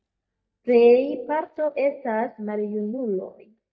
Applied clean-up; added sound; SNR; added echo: neural mask model DeepFilterNet 3.